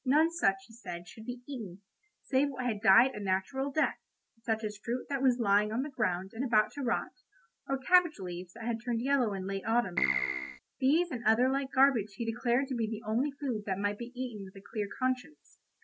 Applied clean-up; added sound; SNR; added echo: none; Keyboard (musical); 1 dB; none.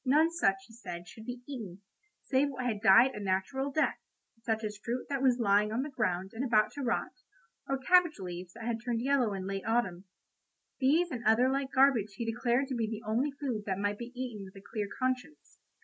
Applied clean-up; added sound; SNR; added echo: none; none; none; none.